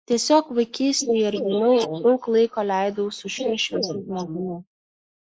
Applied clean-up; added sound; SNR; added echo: neural mask model Resemble Enhance denoiser.